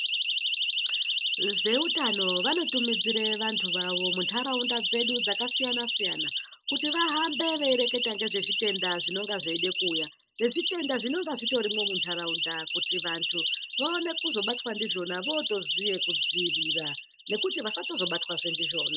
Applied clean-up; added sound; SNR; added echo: neural mask model RNNoise.